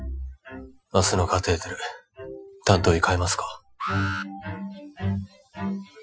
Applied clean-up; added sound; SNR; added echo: classical method Wiener filter.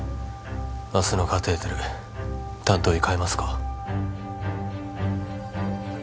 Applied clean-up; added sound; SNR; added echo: none; none; none; none.